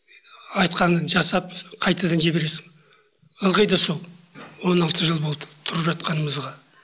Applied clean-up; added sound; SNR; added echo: none; none; none; none.